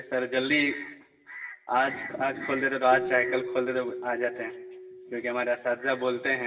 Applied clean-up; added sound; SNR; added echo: none; Keyboard (musical); 12 dB; reverberation time 0.9 s.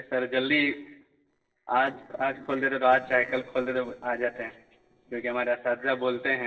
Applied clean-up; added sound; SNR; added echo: neural separator model SepFormer DNS4.